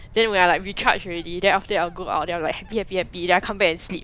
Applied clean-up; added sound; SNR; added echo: none; Bird; 17 dB; none.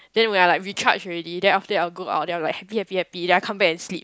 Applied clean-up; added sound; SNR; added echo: none; none; none; none.